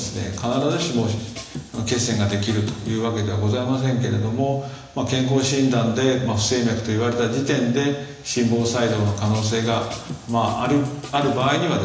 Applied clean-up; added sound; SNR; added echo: none; Drum kit; 15 dB; reverberation time 1.0 s.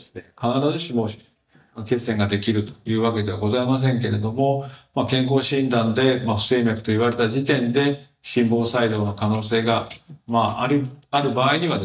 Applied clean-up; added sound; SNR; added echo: neural mask model DeepFilterNet 3.